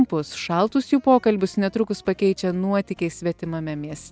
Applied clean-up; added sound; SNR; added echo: none; none; none; none.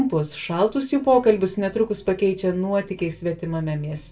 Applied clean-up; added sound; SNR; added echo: none; none; none; reverberation time 0.2 s.